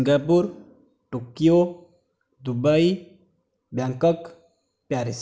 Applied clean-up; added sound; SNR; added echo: none; none; none; none.